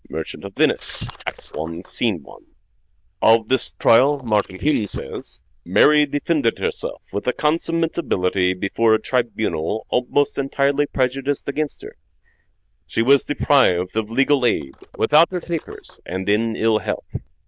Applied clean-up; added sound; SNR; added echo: neural diffusion model UNIVERSE++.